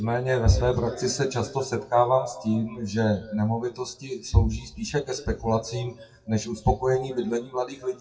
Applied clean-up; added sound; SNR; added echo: classical method WPE with log-MMSE.